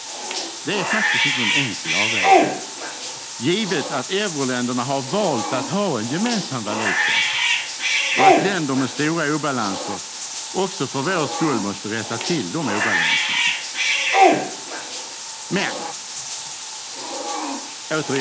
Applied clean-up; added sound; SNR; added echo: none; Bathtub (filling or washing) / Cat; -3 dB; none.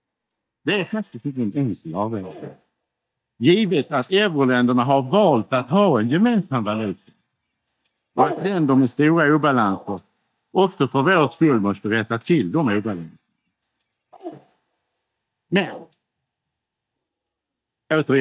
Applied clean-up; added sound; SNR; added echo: neural mask model DeepFilterNet 3.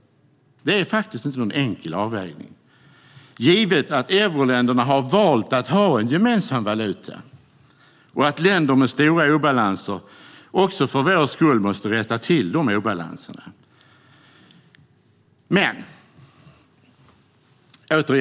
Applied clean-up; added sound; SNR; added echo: none; none; none; none.